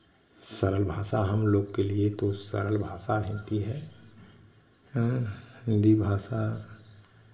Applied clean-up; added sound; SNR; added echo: none; none; none; reverberation time 1.5 s.